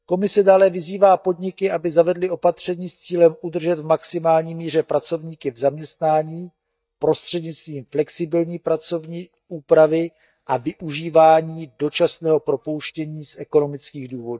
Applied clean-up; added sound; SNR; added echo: neural mask model DeepFilterNet 3.